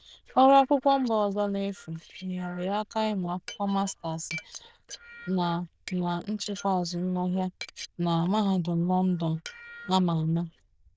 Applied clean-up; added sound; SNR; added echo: neural diffusion model UNIVERSE++.